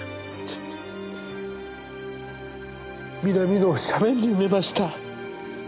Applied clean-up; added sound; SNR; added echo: none; none; none; none.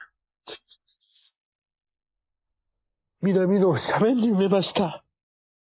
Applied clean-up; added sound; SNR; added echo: neural mask model Resemble Enhance denoiser.